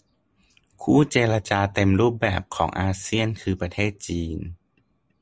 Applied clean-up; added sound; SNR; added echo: none; none; none; none.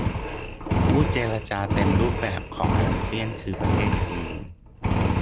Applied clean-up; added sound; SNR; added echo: none; Engine; -4 dB; none.